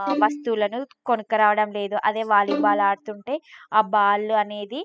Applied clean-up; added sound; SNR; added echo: classical method spectral subtraction.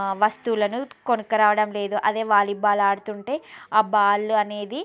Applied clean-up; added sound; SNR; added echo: none; none; none; none.